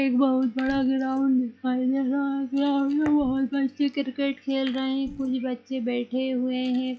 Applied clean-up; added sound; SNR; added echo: classical method log-MMSE.